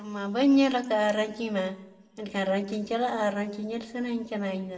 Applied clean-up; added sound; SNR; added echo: none; none; none; reverberation time 1.5 s.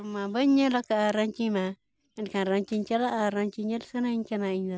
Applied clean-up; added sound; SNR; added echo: none; none; none; none.